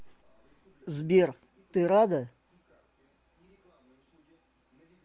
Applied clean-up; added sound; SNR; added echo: none; none; none; none.